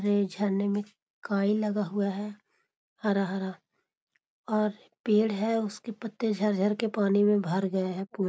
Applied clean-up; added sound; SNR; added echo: none; none; none; none.